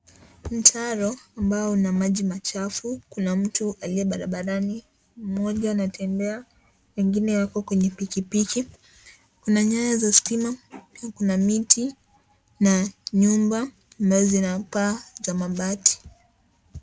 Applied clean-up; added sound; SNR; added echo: none; none; none; none.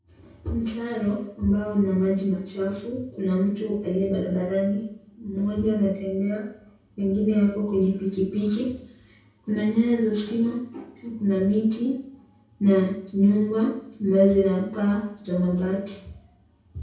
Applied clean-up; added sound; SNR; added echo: none; none; none; reverberation time 0.6 s.